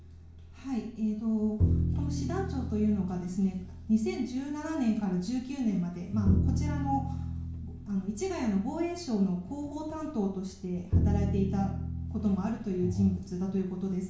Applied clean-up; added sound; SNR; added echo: none; Bowed string instrument; 3 dB; reverberation time 0.6 s.